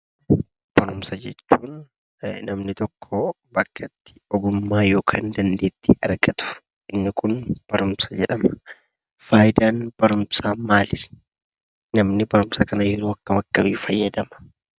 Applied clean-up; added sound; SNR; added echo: none; none; none; none.